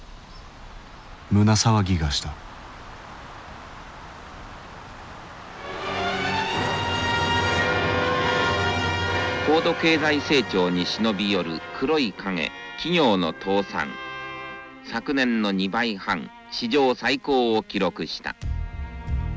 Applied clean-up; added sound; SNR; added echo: none; none; none; none.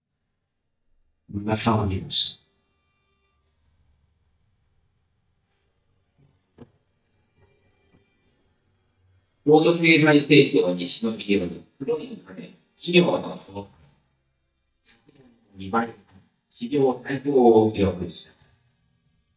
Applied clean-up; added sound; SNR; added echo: neural mask model DeepFilterNet 3.